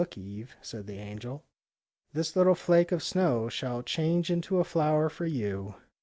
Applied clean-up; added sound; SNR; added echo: none; none; none; none.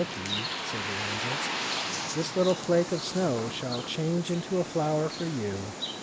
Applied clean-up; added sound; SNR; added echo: none; Bird; 4 dB; none.